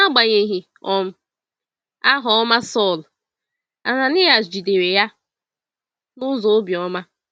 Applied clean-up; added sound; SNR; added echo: none; none; none; none.